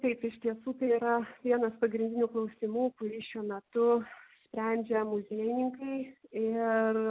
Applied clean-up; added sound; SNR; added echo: none; none; none; none.